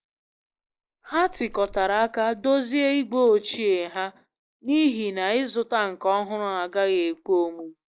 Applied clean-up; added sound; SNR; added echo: neural mask model Resemble Enhance denoiser.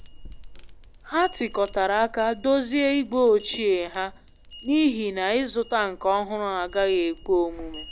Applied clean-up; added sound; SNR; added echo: none; Chime; 18 dB; none.